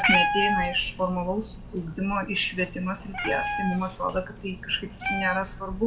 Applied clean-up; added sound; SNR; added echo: none; Meow; 1 dB; reverberation time 2.0 s.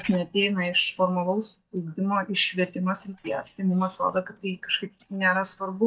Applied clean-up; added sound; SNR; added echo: neural mask model DeepFilterNet 3.